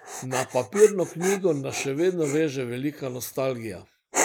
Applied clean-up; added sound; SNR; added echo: neural mask model Resemble Enhance denoiser.